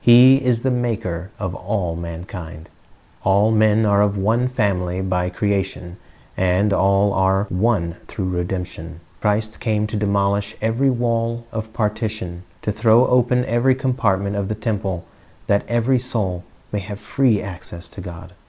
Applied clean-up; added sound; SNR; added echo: none; none; none; none.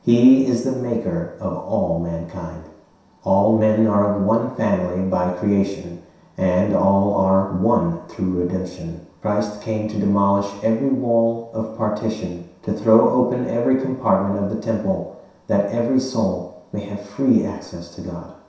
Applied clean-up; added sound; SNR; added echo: none; none; none; reverberation time 0.7 s.